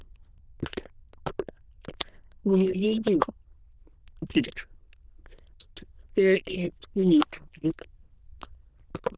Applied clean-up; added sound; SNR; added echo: neural diffusion model UNIVERSE++.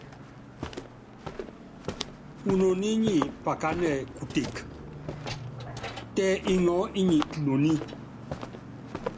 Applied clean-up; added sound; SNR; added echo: none; Walk, footsteps; 9 dB; none.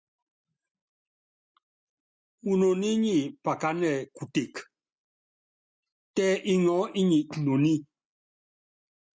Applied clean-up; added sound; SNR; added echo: none; none; none; none.